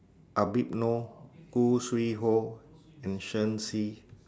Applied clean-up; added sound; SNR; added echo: none; none; none; none.